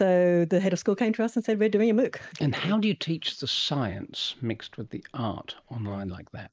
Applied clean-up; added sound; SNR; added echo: neural mask model Resemble Enhance denoiser.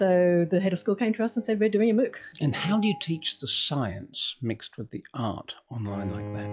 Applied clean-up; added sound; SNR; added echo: classical method log-MMSE.